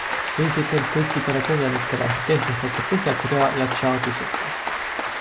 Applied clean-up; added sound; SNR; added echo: none; Applause; 2 dB; none.